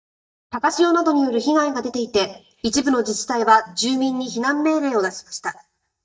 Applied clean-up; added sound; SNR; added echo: neural mask model DeepFilterNet 3.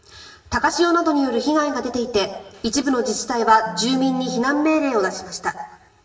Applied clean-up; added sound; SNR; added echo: none; Organ; 12 dB; reverberation time 1.0 s.